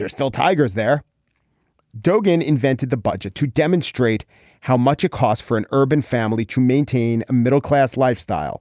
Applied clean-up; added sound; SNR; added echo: none; none; none; none.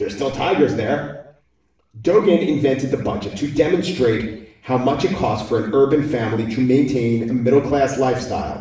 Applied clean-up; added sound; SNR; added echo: none; none; none; reverberation time 0.7 s.